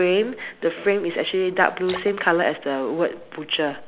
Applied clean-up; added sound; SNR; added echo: none; Splash, splatter; 19 dB; none.